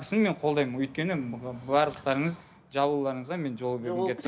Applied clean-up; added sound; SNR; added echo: none; none; none; none.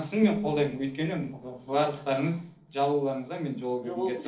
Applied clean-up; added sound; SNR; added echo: neural separator model SepFormer DNS4.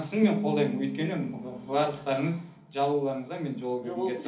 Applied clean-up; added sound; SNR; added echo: none; Piano; 8 dB; reverberation time 0.4 s.